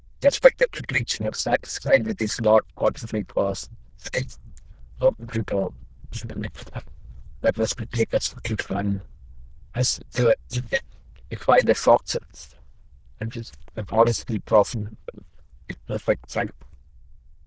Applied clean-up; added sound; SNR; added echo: neural diffusion model UNIVERSE++.